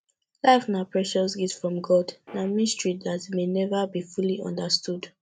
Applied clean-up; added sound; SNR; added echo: neural mask model RNNoise.